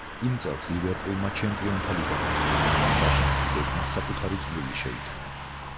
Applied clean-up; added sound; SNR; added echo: none; Car passing by / Truck; -4 dB; none.